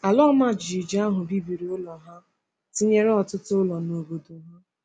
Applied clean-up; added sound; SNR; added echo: none; none; none; none.